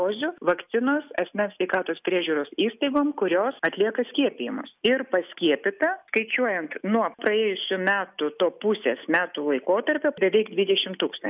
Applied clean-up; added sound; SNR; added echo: none; none; none; none.